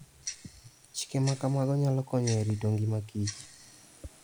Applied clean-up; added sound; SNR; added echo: none; Tick-tock; 16 dB; none.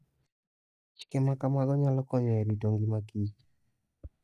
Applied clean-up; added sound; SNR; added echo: neural mask model DeepFilterNet 3.